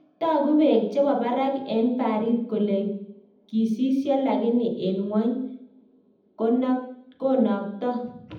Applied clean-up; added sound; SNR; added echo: none; none; none; reverberation time 0.8 s.